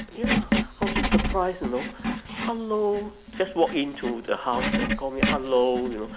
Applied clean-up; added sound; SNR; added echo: none; Writing; 1 dB; none.